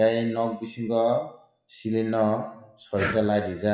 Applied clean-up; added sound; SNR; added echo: classical method WPE with log-MMSE.